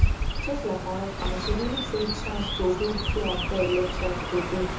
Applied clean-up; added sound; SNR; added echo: none; Chirp, tweet; -1 dB; reverberation time 0.6 s.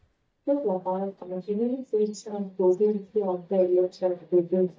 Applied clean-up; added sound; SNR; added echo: neural mask model DeepFilterNet 3.